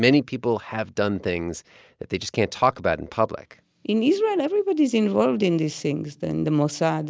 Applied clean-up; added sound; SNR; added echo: none; none; none; none.